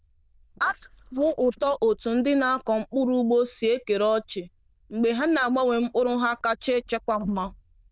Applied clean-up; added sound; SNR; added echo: neural diffusion model UNIVERSE++.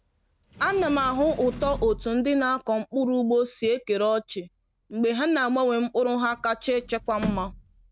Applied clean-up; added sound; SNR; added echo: none; Sliding door; 15 dB; none.